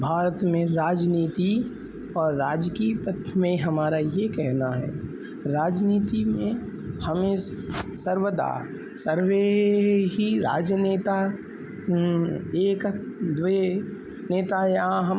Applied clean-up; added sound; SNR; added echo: none; none; none; none.